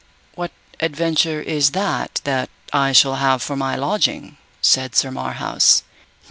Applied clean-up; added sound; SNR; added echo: none; none; none; none.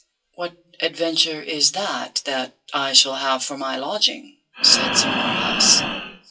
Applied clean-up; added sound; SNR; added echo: classical method WPE with log-MMSE.